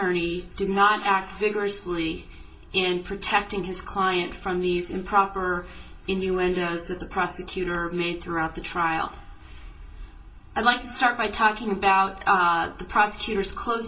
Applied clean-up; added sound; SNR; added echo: none; none; none; reverberation time 0.2 s.